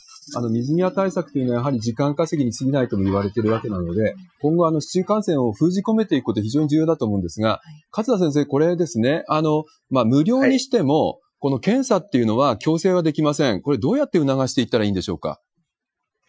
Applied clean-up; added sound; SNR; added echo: classical method Wiener filter.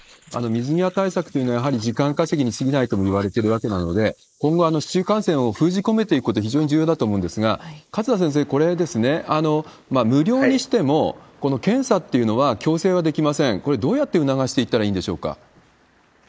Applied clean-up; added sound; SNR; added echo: neural mask model Resemble Enhance denoiser.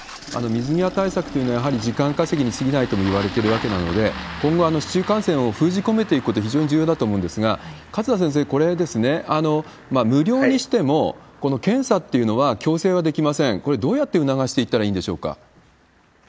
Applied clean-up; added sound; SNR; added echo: none; Engine starting; 16 dB; none.